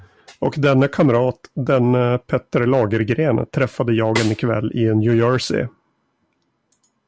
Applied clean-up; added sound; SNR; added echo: none; Snare drum; 12 dB; none.